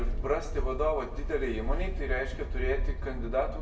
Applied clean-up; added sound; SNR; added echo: none; none; none; reverberation time 0.7 s.